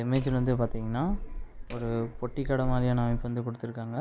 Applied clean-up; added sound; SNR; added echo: none; Hammer; 5 dB; none.